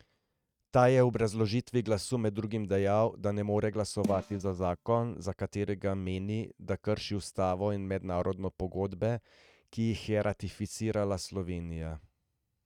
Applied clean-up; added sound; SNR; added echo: neural mask model RNNoise.